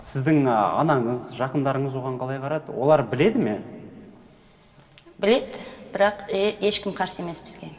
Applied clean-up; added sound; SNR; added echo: none; none; none; reverberation time 2.0 s.